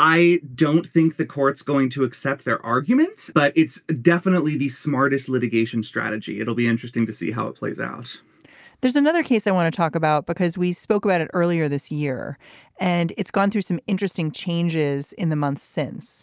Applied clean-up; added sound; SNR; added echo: none; none; none; none.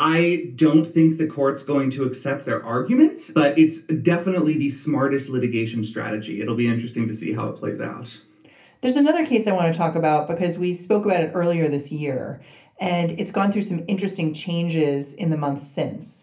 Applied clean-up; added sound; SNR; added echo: none; none; none; reverberation time 0.3 s.